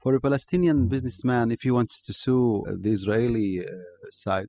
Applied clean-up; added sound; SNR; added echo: classical method spectral subtraction.